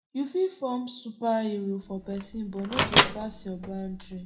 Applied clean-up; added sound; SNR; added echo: none; Microwave oven; -3 dB; reverberation time 0.5 s.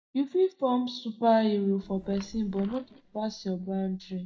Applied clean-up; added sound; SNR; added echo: neural mask model DeepFilterNet 3.